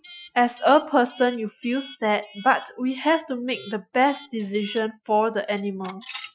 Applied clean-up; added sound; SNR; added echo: classical method Wiener filter.